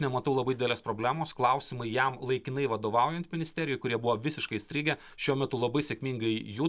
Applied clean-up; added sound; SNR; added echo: none; none; none; none.